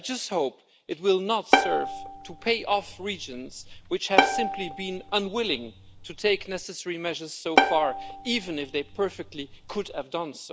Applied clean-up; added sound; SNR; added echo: none; Bowed string instrument; -1 dB; none.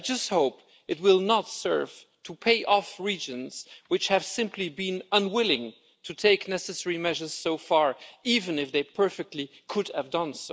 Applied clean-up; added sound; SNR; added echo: none; none; none; none.